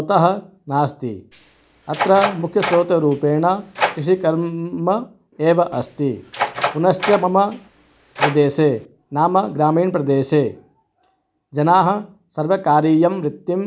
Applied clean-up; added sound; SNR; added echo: none; Door; 8 dB; none.